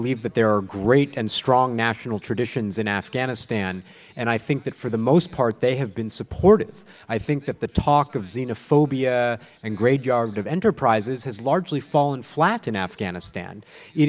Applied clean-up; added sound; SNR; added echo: none; none; none; none.